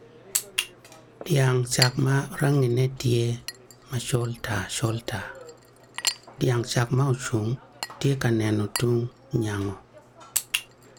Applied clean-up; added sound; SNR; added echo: none; Chink, clink; 13 dB; none.